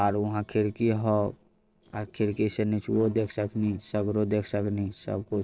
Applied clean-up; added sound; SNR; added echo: neural separator model SepFormer DNS4.